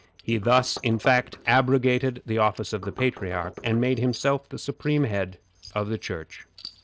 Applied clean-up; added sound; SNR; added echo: neural separator model SepFormer DNS4.